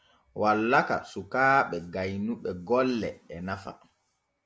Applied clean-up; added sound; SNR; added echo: none; none; none; none.